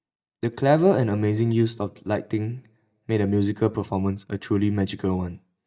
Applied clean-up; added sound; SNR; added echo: neural mask model DeepFilterNet 3.